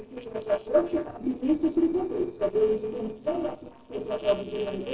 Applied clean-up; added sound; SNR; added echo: neural separator model SepFormer DNS4.